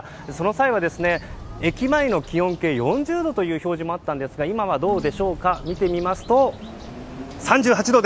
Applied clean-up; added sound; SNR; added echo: none; Bird; 18 dB; none.